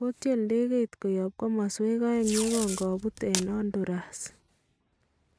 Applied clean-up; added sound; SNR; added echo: none; Packing tape, duct tape; 4 dB; none.